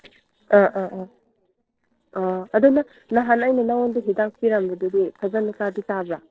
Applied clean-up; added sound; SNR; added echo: neural separator model SepFormer DNS4.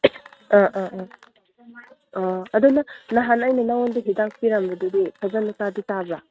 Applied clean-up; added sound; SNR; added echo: neural mask model RNNoise.